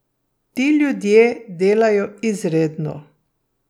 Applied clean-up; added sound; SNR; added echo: none; none; none; none.